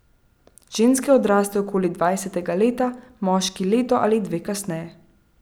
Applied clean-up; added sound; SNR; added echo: none; none; none; none.